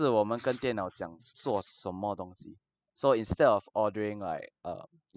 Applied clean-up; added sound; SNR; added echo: classical method spectral subtraction.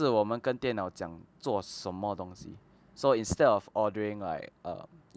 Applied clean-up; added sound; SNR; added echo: none; none; none; none.